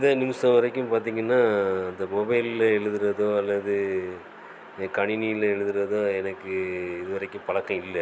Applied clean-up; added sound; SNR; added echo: none; none; none; none.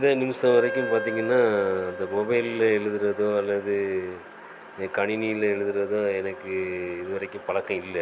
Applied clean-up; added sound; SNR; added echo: none; Wind instrument, woodwind instrument; 12 dB; none.